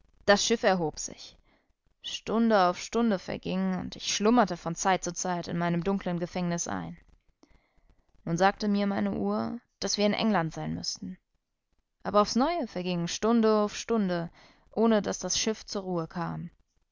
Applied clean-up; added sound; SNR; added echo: none; none; none; none.